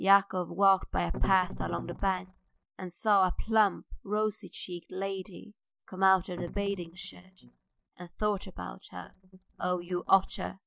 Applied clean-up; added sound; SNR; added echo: neural mask model DeepFilterNet 3.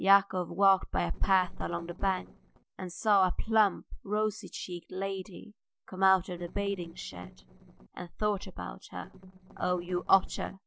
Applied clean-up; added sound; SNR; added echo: neural separator model SepFormer DNS4.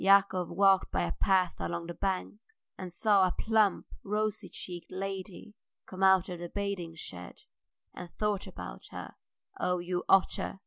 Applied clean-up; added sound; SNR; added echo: none; none; none; none.